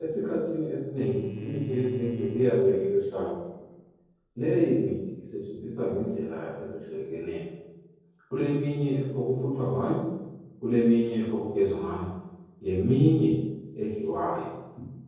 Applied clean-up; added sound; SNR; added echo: neural separator model SepFormer DNS4.